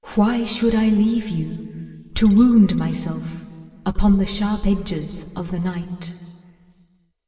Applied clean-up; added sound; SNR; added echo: none; none; none; reverberation time 2.7 s.